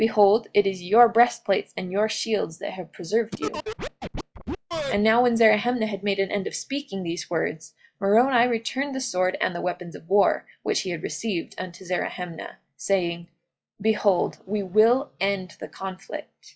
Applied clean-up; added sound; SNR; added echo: classical method log-MMSE.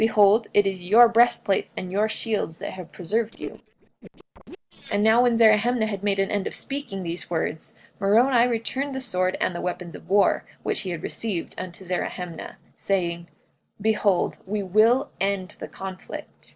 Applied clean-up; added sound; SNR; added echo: neural separator model SepFormer DNS4.